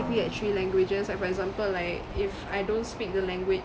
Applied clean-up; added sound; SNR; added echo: none; Drum; 15 dB; none.